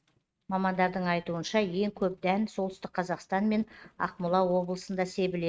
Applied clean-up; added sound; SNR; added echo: neural mask model RNNoise.